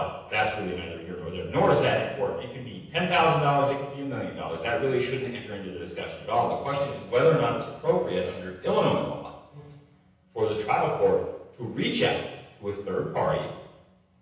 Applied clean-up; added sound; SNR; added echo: none; none; none; reverberation time 0.9 s.